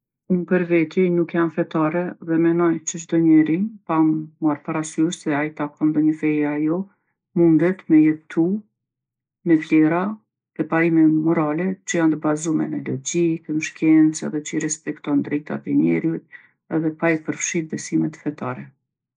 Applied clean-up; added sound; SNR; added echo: neural mask model Resemble Enhance denoiser.